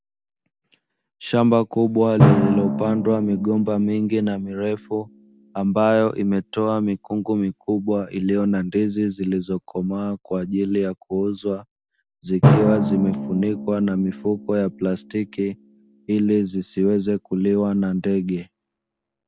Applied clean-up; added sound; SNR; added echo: none; Drum; 5 dB; none.